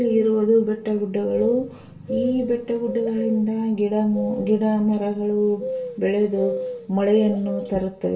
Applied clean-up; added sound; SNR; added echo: none; Bird vocalization, bird call, bird song; 11 dB; reverberation time 0.2 s.